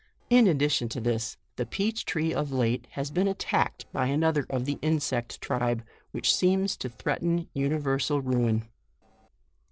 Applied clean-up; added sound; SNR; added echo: neural separator model SepFormer DNS4.